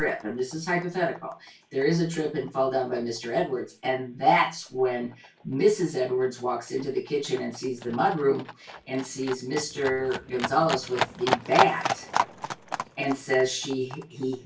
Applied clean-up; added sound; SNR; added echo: none; Livestock, farm animals, working animals; 8 dB; reverberation time 0.2 s.